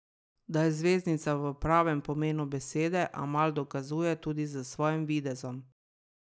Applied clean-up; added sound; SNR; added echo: none; none; none; none.